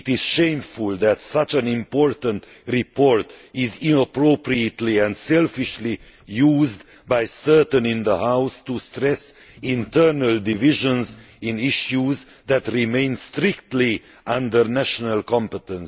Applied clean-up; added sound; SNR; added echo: none; none; none; none.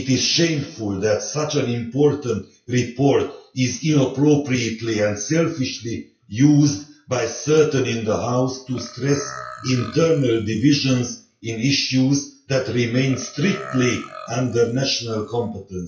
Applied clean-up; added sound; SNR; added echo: classical method WPE with log-MMSE.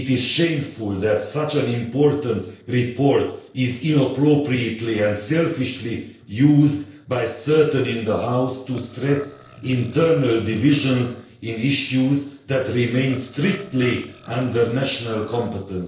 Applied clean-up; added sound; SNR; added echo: neural separator model SepFormer DNS4.